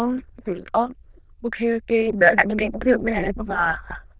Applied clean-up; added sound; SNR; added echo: neural diffusion model UNIVERSE++.